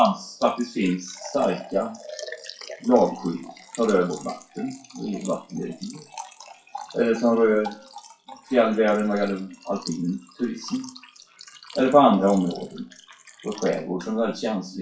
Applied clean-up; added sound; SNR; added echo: classical method WPE with log-MMSE.